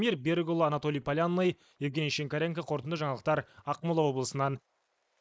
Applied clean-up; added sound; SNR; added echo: neural mask model Resemble Enhance denoiser.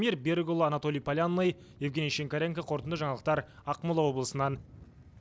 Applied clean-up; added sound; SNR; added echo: none; none; none; none.